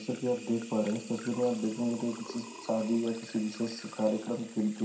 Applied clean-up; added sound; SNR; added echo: none; Sink (filling or washing) / Water tap, faucet; 16 dB; reverberation time 0.5 s.